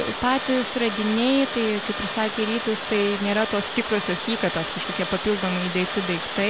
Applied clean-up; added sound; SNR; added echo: none; Water + Alarm; 3 dB; none.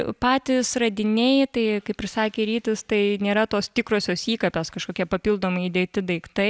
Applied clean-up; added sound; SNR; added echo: none; none; none; none.